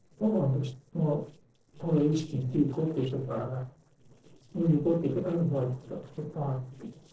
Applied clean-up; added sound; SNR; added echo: neural separator model SepFormer DNS4.